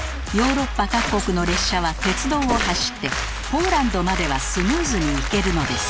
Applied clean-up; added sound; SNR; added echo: none; Bus + Applause; 7 dB; none.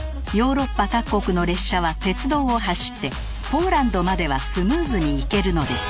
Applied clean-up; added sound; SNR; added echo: none; none; none; none.